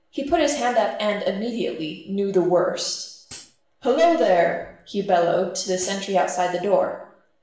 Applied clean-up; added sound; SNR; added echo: none; Hi-hat; 20 dB; reverberation time 0.7 s.